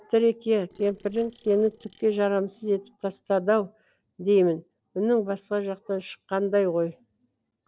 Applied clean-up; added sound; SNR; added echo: neural separator model SepFormer DNS4.